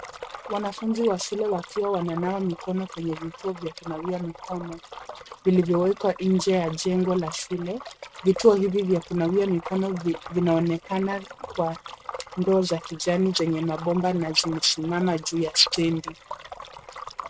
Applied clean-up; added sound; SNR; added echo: neural mask model RNNoise.